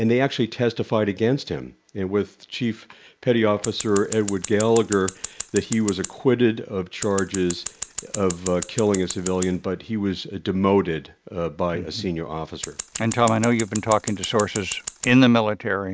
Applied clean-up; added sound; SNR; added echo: none; Scissors; 11 dB; none.